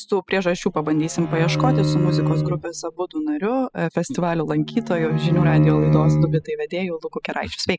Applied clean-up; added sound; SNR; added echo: classical method spectral subtraction.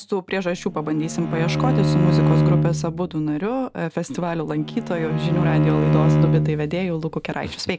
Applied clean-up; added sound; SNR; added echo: none; Bowed string instrument; -3 dB; none.